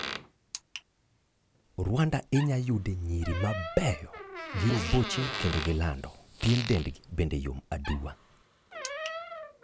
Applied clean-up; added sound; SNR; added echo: none; Fart + Door; 10 dB; none.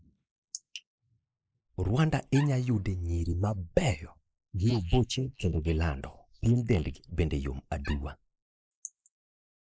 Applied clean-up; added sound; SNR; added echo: neural mask model Resemble Enhance denoiser.